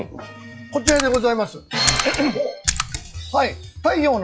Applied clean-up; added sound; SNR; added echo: classical method log-MMSE.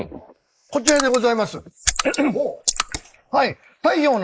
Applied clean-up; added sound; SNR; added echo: neural mask model Resemble Enhance denoiser.